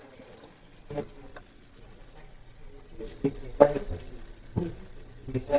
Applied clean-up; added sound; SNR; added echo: neural mask model DeepFilterNet 3.